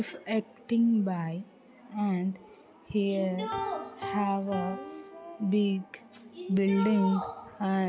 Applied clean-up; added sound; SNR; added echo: none; Piano; 15 dB; none.